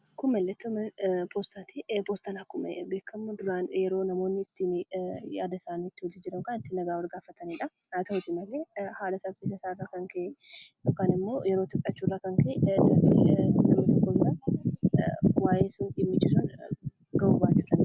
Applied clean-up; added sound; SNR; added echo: none; none; none; none.